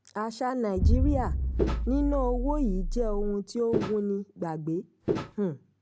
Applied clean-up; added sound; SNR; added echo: none; Explosion + Walk, footsteps; -2 dB; none.